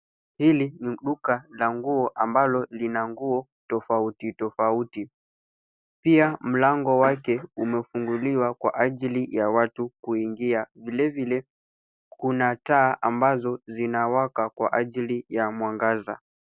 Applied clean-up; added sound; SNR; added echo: none; none; none; none.